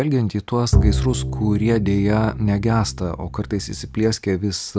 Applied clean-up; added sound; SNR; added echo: none; Bowed string instrument; 3 dB; none.